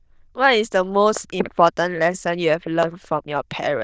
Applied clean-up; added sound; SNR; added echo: neural diffusion model UNIVERSE++.